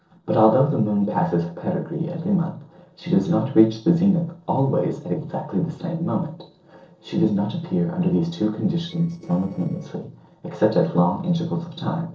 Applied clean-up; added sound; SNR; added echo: neural separator model SepFormer DNS4.